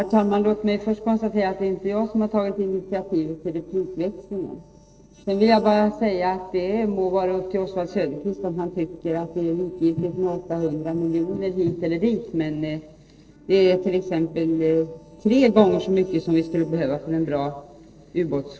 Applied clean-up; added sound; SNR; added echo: neural separator model SepFormer DNS4.